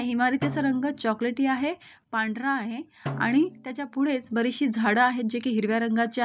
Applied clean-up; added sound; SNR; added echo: none; Snare drum; 15 dB; none.